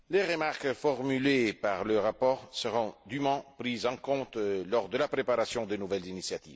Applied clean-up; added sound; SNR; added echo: none; none; none; none.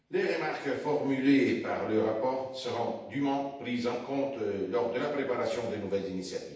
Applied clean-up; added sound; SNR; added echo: none; none; none; reverberation time 0.9 s.